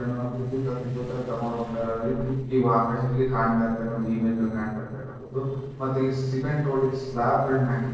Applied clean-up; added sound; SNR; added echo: neural separator model SepFormer DNS4.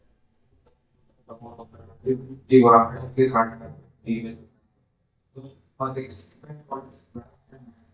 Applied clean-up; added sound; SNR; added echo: neural mask model DeepFilterNet 3.